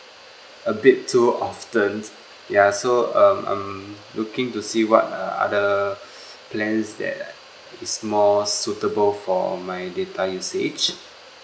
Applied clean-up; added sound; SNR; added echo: none; none; none; none.